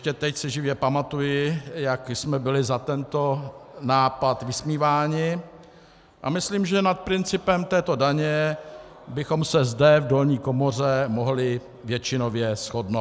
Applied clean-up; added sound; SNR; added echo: none; none; none; none.